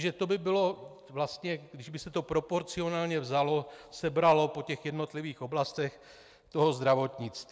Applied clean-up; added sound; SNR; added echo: none; none; none; none.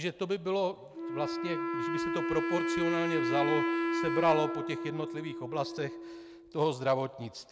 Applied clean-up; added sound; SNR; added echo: none; Wind instrument, woodwind instrument; 1 dB; none.